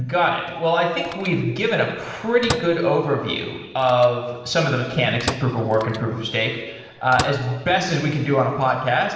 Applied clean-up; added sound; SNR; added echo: none; Microwave oven; 13 dB; reverberation time 1.2 s.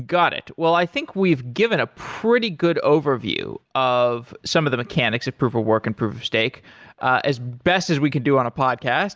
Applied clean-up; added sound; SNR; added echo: none; none; none; none.